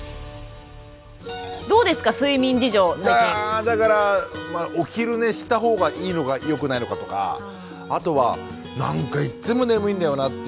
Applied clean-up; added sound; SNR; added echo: none; none; none; none.